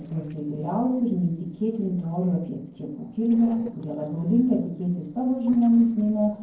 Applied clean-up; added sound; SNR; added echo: neural separator model SepFormer DNS4.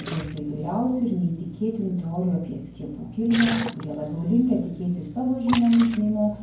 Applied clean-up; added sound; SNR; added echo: none; Splash, splatter; 13 dB; reverberation time 0.9 s.